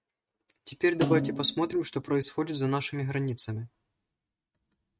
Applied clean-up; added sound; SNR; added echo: neural mask model RNNoise.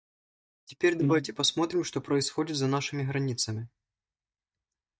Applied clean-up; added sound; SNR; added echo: neural mask model DeepFilterNet 3.